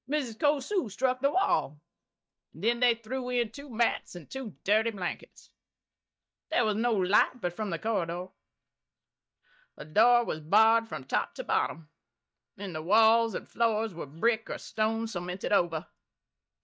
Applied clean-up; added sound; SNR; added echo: neural mask model DeepFilterNet 3.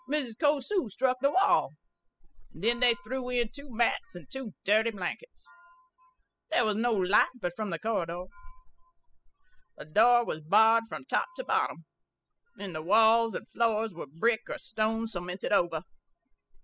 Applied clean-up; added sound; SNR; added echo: classical method spectral subtraction.